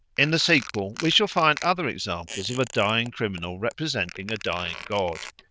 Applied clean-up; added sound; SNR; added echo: neural diffusion model UNIVERSE++.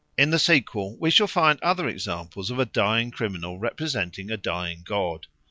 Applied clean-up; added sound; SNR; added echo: none; none; none; none.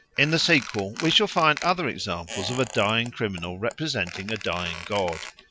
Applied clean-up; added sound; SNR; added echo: none; Squeak; 14 dB; none.